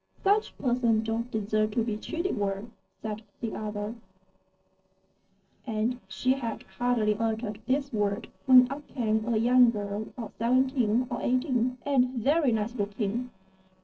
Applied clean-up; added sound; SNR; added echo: neural separator model SepFormer DNS4.